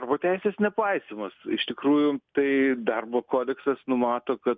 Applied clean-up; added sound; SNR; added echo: none; none; none; none.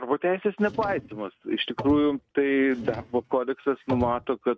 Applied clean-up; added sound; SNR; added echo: neural mask model RNNoise.